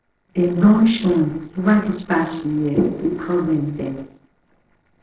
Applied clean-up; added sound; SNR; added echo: neural separator model SepFormer DNS4.